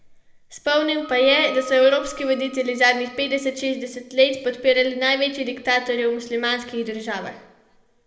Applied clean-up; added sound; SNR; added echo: none; Wind instrument, woodwind instrument; 17 dB; reverberation time 0.7 s.